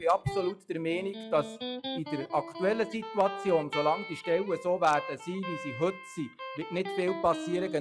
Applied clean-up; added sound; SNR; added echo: classical method log-MMSE.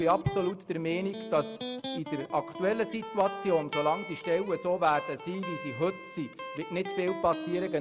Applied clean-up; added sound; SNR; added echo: none; Electric guitar; 9 dB; none.